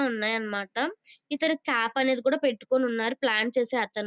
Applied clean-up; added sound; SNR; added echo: none; none; none; none.